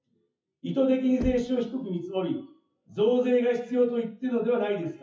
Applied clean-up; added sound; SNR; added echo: classical method WPE with log-MMSE.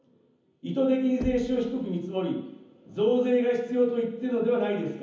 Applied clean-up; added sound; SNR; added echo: none; Knock; 18 dB; reverberation time 0.7 s.